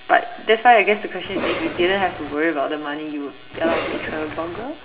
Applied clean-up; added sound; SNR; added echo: none; Cough; 7 dB; reverberation time 1.4 s.